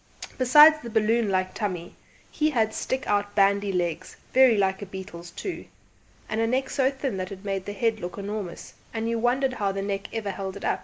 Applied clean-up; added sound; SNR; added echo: none; none; none; none.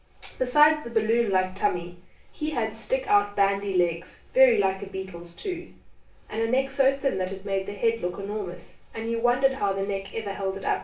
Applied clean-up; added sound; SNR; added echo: none; none; none; reverberation time 0.3 s.